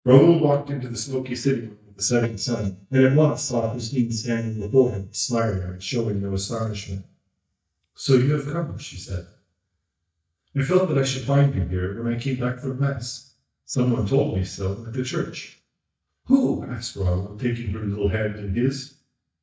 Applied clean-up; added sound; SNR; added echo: neural mask model DeepFilterNet 3.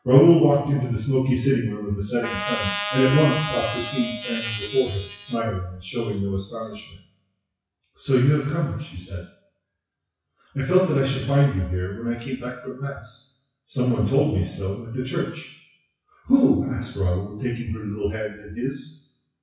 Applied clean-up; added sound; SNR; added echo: classical method WPE with log-MMSE.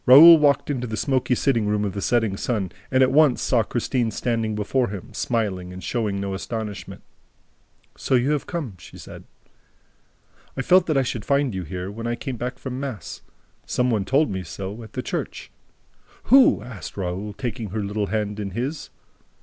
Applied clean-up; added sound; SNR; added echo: none; none; none; none.